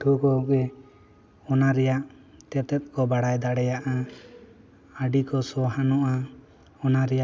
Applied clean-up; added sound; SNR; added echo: none; none; none; none.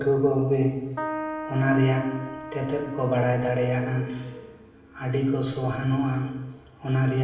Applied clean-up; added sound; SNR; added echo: none; Keyboard (musical); 11 dB; reverberation time 0.9 s.